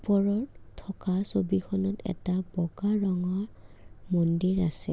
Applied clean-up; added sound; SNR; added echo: none; none; none; none.